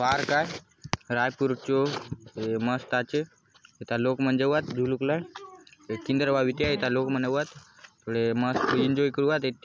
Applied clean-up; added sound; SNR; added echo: none; none; none; none.